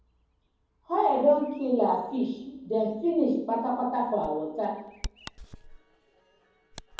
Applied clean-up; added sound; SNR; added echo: none; Bird vocalization, bird call, bird song; 19 dB; reverberation time 0.9 s.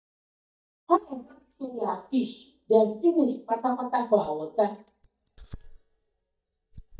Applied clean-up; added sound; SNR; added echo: neural mask model DeepFilterNet 3.